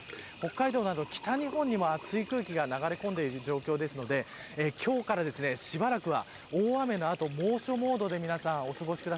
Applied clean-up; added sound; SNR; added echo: none; Sink (filling or washing) / Water tap, faucet; 16 dB; none.